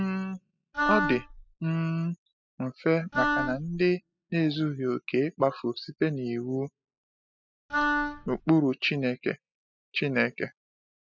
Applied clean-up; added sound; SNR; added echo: classical method spectral subtraction.